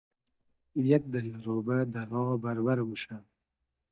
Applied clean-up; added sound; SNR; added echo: neural mask model DeepFilterNet 3.